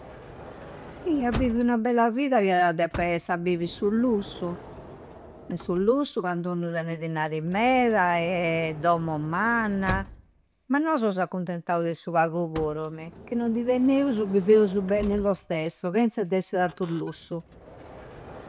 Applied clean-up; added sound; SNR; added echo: none; Sliding door / Motor vehicle (road); 16 dB; none.